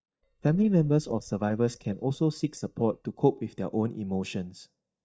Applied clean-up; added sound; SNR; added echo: neural mask model DeepFilterNet 3.